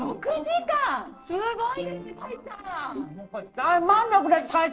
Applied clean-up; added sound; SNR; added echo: neural separator model SepFormer DNS4.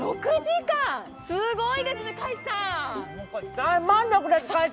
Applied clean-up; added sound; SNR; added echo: none; none; none; none.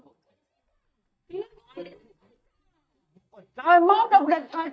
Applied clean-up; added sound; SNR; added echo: neural mask model DeepFilterNet 3.